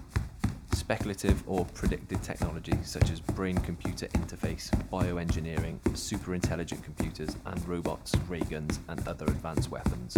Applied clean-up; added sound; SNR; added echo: none; Run; -4 dB; none.